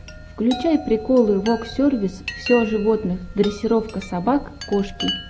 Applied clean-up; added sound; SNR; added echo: none; Chime; 14 dB; none.